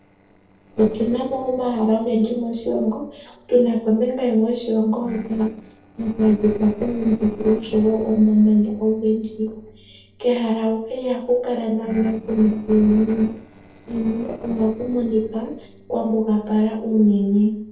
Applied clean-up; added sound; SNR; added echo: neural separator model SepFormer DNS4.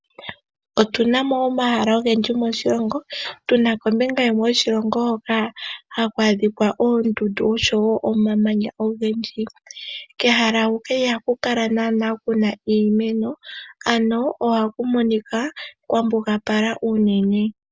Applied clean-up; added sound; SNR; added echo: none; none; none; none.